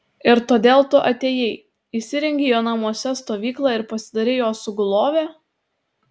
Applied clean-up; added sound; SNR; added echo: none; none; none; none.